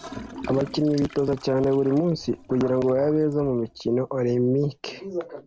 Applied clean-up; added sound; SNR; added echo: none; Toilet flush / Gurgling; 18 dB; none.